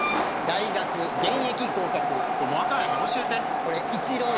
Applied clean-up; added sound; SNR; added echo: none; Train; -4 dB; none.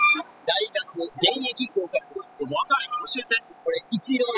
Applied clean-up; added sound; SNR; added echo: classical method spectral subtraction.